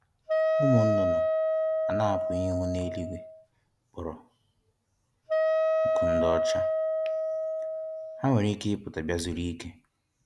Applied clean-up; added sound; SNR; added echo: none; Wind instrument, woodwind instrument; -5 dB; none.